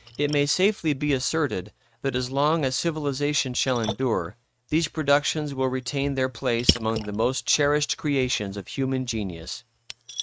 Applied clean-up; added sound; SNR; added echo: neural mask model RNNoise.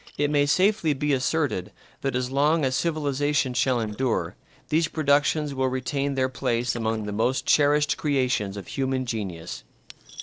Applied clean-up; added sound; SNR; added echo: neural separator model SepFormer DNS4.